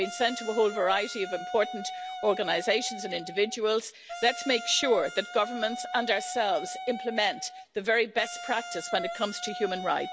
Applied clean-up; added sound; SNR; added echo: none; Wind instrument, woodwind instrument; 10 dB; none.